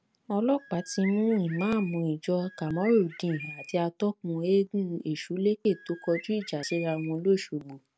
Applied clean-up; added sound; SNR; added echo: none; Bird; 17 dB; none.